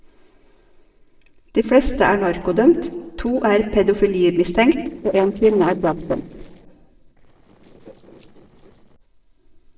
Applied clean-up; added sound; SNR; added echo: neural separator model SepFormer DNS4.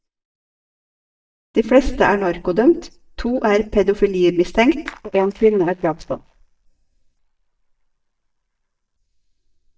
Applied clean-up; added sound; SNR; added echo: neural mask model DeepFilterNet 3.